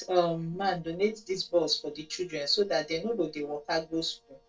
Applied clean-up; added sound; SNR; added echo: neural separator model SepFormer DNS4.